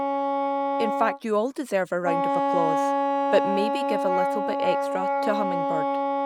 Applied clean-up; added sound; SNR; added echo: none; Wind instrument, woodwind instrument; -4 dB; none.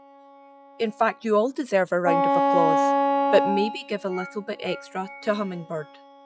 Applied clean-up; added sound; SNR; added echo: classical method log-MMSE.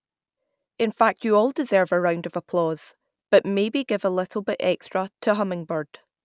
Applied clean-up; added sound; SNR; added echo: none; none; none; none.